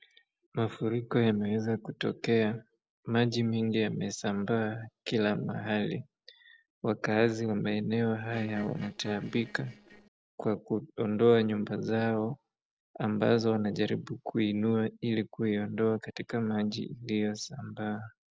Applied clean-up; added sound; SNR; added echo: neural separator model SepFormer DNS4.